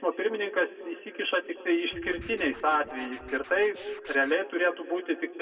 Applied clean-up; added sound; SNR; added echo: none; Scratching (performance technique); 19 dB; reverberation time 1.7 s.